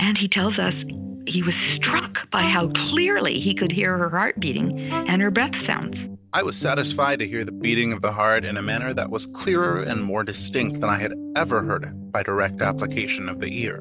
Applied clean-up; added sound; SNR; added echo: none; Bowed string instrument; 13 dB; none.